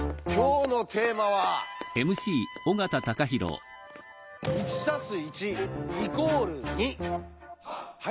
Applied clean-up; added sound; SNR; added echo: none; none; none; none.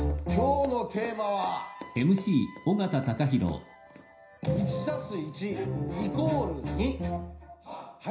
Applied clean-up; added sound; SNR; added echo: none; none; none; reverberation time 0.5 s.